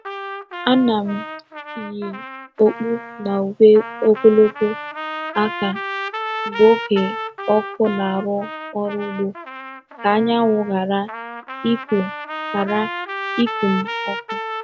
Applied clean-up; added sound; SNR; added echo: none; Trumpet; 10 dB; none.